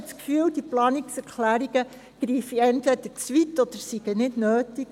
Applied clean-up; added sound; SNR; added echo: none; none; none; none.